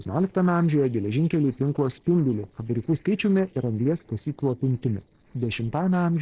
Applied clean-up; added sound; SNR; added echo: neural separator model SepFormer DNS4.